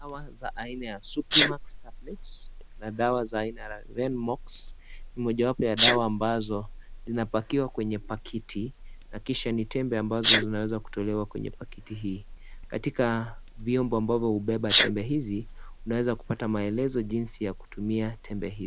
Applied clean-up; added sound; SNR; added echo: none; Sneeze; 0 dB; none.